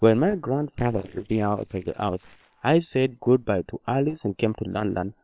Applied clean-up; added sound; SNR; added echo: neural separator model SepFormer WHAM!.